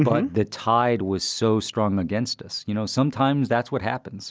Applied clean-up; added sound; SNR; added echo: none; none; none; none.